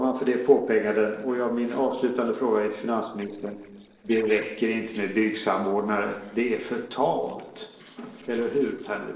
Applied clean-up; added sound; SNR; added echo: neural separator model SepFormer DNS4.